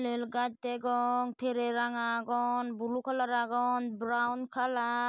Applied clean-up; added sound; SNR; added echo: none; none; none; none.